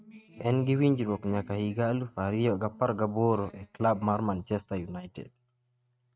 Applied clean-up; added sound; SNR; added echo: neural mask model RNNoise.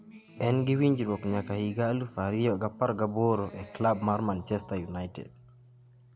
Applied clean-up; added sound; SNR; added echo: none; Acoustic guitar; 18 dB; none.